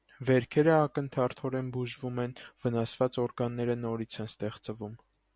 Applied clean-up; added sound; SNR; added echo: none; none; none; none.